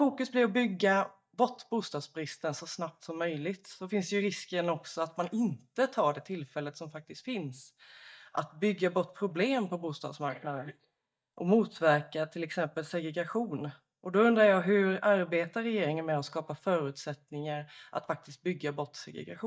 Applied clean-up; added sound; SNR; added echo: neural mask model DeepFilterNet 3.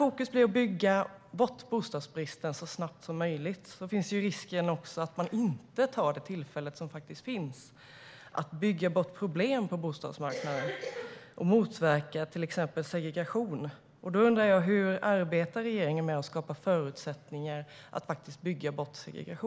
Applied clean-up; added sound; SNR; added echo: none; none; none; none.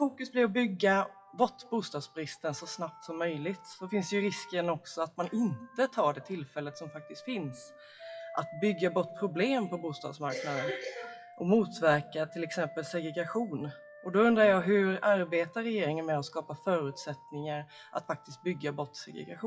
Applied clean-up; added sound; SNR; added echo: classical method WPE with log-MMSE.